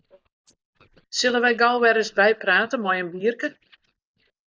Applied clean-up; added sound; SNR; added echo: neural mask model DeepFilterNet 3.